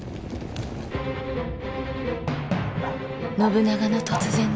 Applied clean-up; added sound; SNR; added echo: none; Bark; 13 dB; none.